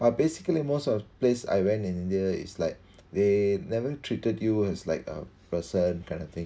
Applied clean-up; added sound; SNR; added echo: none; none; none; none.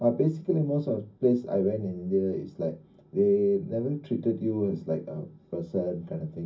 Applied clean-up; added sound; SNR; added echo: none; none; none; reverberation time 0.4 s.